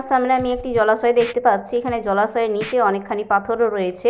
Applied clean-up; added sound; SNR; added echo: none; Scratching (performance technique); 19 dB; none.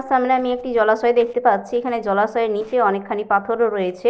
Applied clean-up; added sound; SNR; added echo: neural separator model SepFormer DNS4.